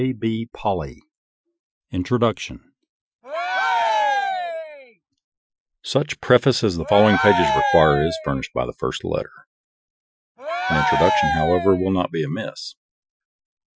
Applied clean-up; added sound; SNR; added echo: classical method Wiener filter.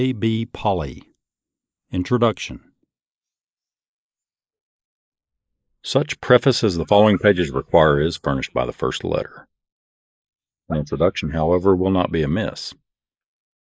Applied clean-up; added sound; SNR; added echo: neural mask model Resemble Enhance denoiser.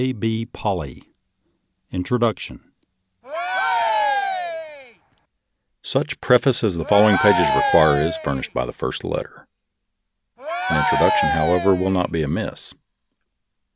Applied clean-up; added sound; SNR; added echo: none; Cheering; 0 dB; none.